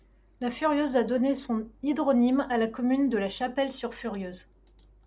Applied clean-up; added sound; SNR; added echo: none; none; none; none.